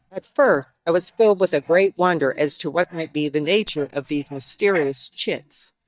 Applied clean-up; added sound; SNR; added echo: neural mask model DeepFilterNet 3.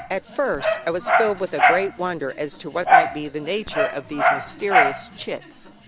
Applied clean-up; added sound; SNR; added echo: none; Dog; -4 dB; none.